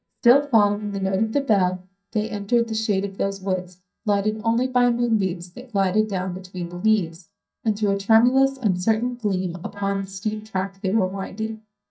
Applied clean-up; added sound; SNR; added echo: neural mask model DeepFilterNet 3.